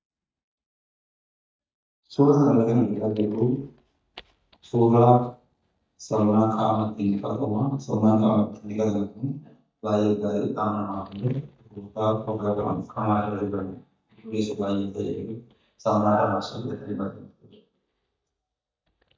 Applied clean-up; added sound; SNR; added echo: neural mask model DeepFilterNet 3.